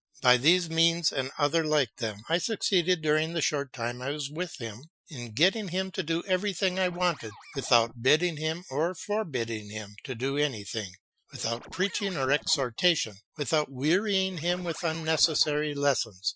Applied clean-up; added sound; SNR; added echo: classical method Wiener filter.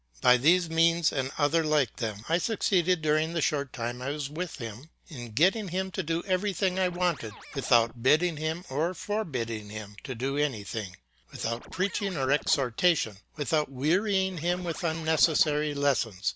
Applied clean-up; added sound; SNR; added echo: none; Scratching (performance technique); 17 dB; none.